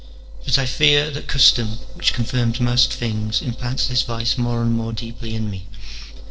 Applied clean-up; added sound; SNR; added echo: neural separator model SepFormer DNS4.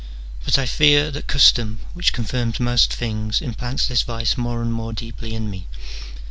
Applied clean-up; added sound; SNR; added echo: none; none; none; none.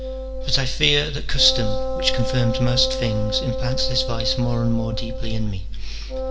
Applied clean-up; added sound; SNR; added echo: none; Wind instrument, woodwind instrument; 9 dB; reverberation time 1.3 s.